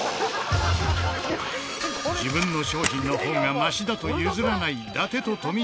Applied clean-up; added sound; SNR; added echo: none; Bicycle; 14 dB; none.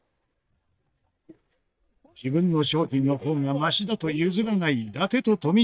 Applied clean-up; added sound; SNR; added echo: neural mask model DeepFilterNet 3.